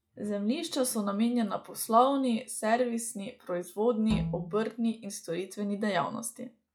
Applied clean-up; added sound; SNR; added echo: classical method log-MMSE.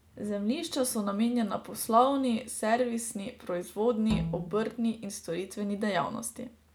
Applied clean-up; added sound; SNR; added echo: none; Bowed string instrument; 7 dB; none.